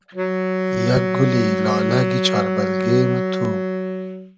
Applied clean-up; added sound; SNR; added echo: none; Wind instrument, woodwind instrument; -1 dB; none.